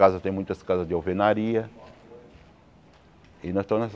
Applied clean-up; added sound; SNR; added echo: none; none; none; none.